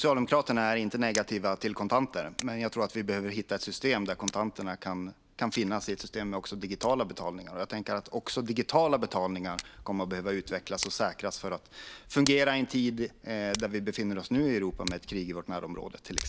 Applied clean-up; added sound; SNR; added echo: none; Tick; 15 dB; none.